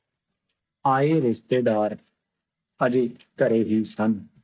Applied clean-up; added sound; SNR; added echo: neural mask model DeepFilterNet 3.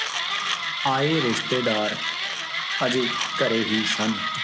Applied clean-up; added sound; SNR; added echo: none; Mechanisms; 0 dB; none.